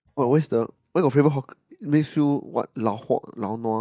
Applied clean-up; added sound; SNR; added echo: neural mask model DeepFilterNet 3.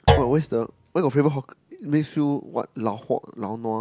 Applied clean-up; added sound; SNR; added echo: none; Thump, thud; 0 dB; none.